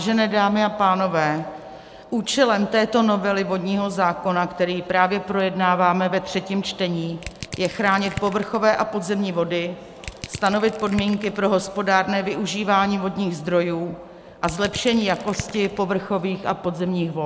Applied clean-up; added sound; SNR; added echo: none; Crushing; 15 dB; none.